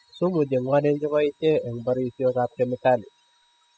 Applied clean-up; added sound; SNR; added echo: classical method spectral subtraction.